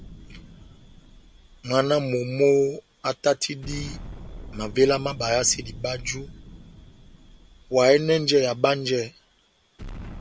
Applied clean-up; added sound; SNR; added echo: none; Explosion; 17 dB; none.